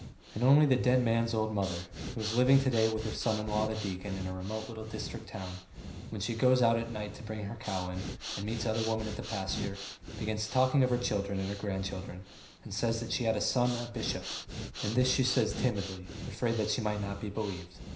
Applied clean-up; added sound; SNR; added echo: none; Breathing; 11 dB; reverberation time 0.5 s.